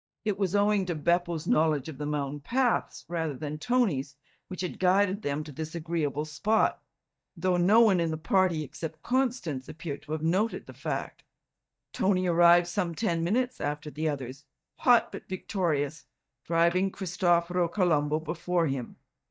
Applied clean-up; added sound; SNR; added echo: neural mask model DeepFilterNet 3.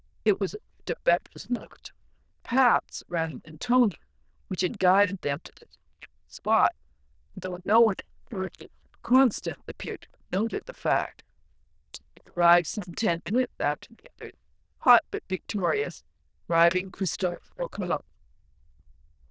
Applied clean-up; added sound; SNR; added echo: neural diffusion model UNIVERSE++.